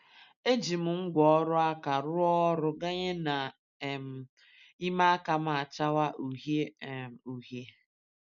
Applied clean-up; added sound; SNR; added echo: none; none; none; none.